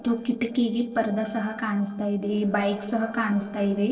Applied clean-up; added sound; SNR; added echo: neural separator model SepFormer DNS4.